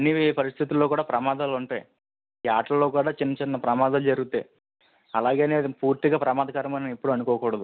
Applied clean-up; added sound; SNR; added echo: none; none; none; none.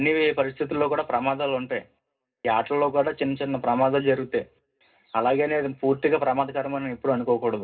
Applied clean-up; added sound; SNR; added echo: none; none; none; reverberation time 0.2 s.